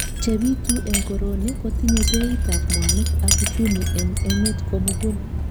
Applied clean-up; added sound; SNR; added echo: none; Wind chime; -3 dB; none.